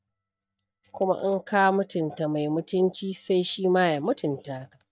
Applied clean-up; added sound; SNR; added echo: neural mask model DeepFilterNet 3.